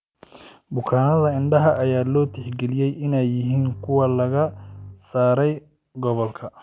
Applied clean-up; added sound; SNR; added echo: none; Bowed string instrument; 17 dB; none.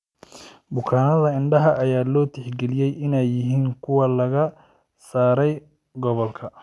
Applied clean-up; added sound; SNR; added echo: none; none; none; none.